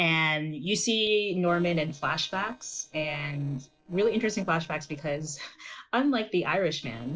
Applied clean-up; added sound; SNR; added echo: neural separator model SepFormer DNS4.